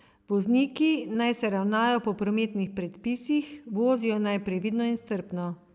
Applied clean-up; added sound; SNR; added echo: none; none; none; none.